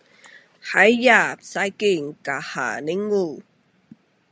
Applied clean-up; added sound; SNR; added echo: none; none; none; none.